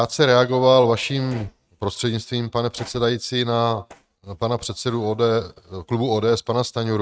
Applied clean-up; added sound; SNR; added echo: neural mask model RNNoise.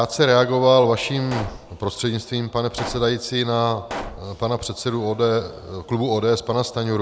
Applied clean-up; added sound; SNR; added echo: none; Explosion; 14 dB; none.